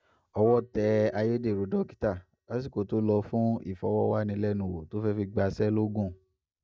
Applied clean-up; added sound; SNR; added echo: neural mask model DeepFilterNet 3.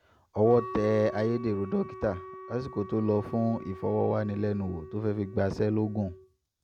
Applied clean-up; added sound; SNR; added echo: none; Wind instrument, woodwind instrument; 15 dB; none.